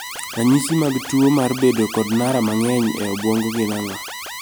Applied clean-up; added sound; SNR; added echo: none; Alarm; 12 dB; none.